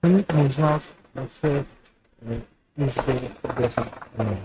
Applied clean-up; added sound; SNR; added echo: neural mask model RNNoise.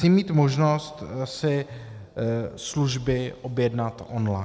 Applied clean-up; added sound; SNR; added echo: none; none; none; none.